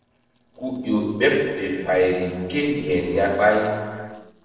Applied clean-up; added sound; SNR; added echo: neural separator model SepFormer DNS4.